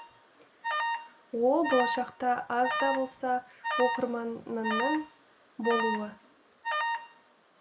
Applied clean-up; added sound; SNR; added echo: none; Alarm; 3 dB; none.